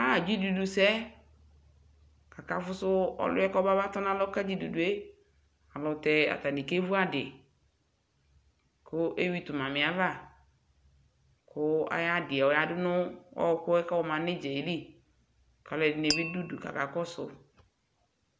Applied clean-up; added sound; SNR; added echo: none; Tap; 7 dB; none.